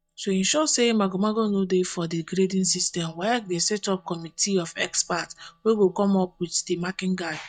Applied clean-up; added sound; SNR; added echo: neural mask model DeepFilterNet 3.